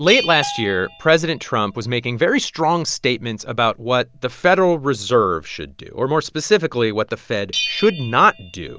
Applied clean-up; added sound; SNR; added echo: none; Bell + Bell; 14 dB; none.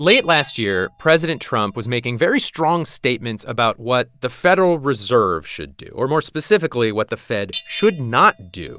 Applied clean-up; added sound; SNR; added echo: neural mask model DeepFilterNet 3.